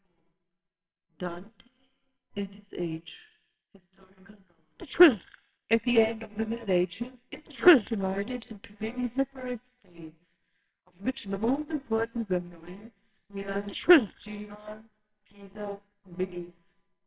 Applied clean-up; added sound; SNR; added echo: neural separator model SepFormer WHAMR!.